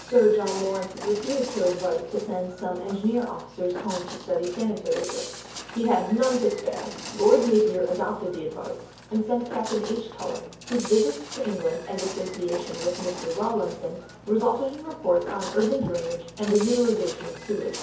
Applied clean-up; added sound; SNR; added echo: none; Walk, footsteps; 14 dB; reverberation time 0.6 s.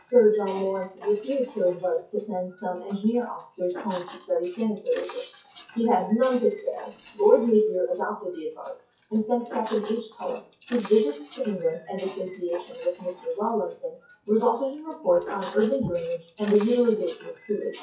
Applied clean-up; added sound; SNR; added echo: classical method WPE with log-MMSE.